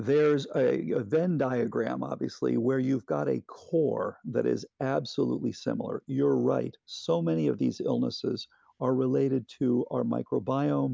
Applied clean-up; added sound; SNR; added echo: none; none; none; none.